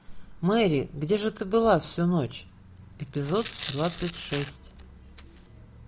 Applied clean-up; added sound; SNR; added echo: none; Tearing; 12 dB; none.